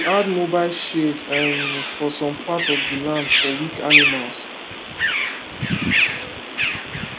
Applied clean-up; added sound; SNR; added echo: none; Bird vocalization, bird call, bird song; -2 dB; none.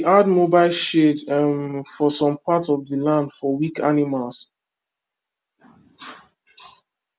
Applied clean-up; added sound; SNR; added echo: none; none; none; none.